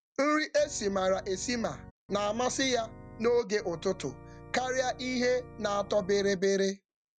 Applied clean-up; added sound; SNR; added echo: none; Organ; 18 dB; none.